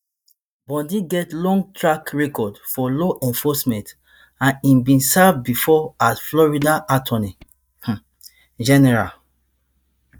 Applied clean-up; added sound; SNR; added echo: neural mask model DeepFilterNet 3.